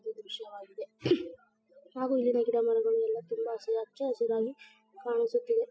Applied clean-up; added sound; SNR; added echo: classical method spectral subtraction.